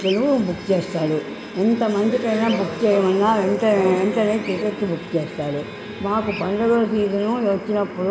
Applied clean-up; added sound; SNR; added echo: none; Bird vocalization, bird call, bird song + Bowed string instrument; 19 dB; none.